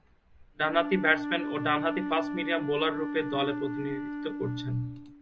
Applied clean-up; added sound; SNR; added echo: none; Wind instrument, woodwind instrument; 4 dB; none.